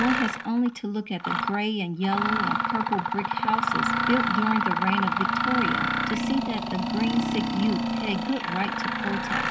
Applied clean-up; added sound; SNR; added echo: none; Mechanisms; -1 dB; none.